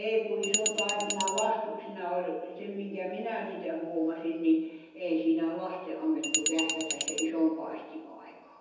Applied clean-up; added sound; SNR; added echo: none; Glass; 0 dB; reverberation time 1.1 s.